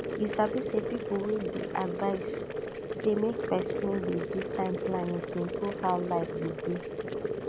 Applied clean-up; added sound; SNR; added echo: none; Boiling; 1 dB; none.